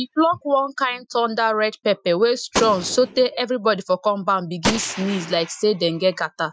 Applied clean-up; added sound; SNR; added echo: classical method Wiener filter.